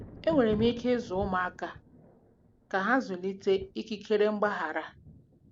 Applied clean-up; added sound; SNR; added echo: none; Thunder; 15 dB; none.